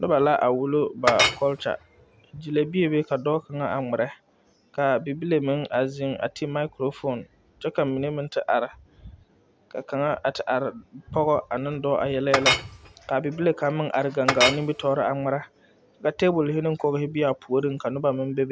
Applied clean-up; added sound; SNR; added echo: none; Chink, clink; 3 dB; none.